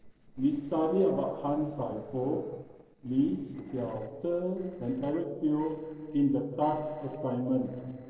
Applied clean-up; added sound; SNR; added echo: neural separator model SepFormer DNS4.